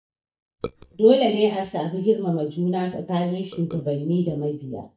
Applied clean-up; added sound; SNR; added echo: neural mask model DeepFilterNet 3.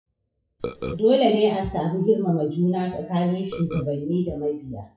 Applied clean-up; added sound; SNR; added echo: classical method WPE with log-MMSE.